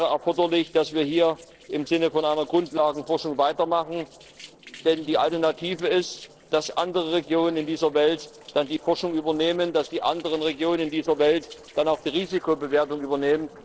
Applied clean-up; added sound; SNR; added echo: neural separator model SepFormer DNS4.